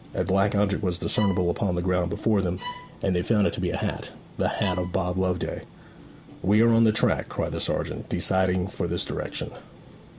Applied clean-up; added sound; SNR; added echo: none; Bowed string instrument; 16 dB; none.